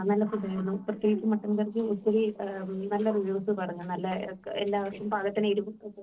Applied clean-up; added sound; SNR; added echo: neural separator model SepFormer DNS4.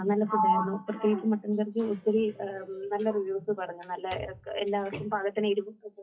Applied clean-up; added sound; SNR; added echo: classical method WPE with log-MMSE.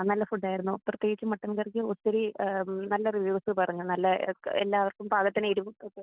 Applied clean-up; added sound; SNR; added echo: none; none; none; none.